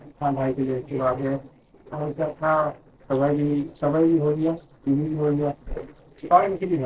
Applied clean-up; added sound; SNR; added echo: neural separator model SepFormer DNS4.